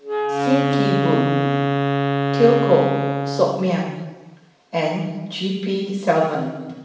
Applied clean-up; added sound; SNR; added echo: none; Wind instrument, woodwind instrument; 1 dB; reverberation time 1.1 s.